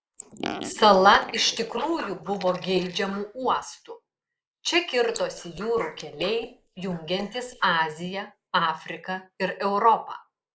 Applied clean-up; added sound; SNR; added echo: neural mask model Resemble Enhance denoiser.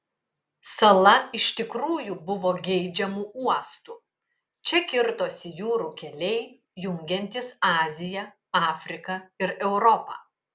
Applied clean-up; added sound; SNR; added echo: none; none; none; none.